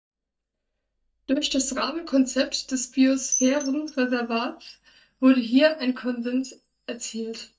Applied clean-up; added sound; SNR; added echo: neural mask model DeepFilterNet 3.